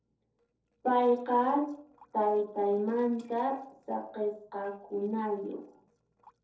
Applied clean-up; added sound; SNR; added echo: neural separator model SepFormer DNS4.